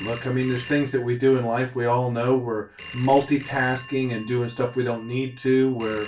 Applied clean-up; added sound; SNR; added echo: none; Telephone; 10 dB; reverberation time 0.2 s.